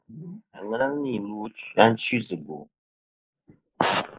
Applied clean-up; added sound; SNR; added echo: neural mask model Resemble Enhance denoiser.